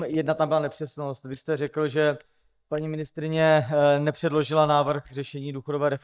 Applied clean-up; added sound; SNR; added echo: neural mask model DeepFilterNet 3.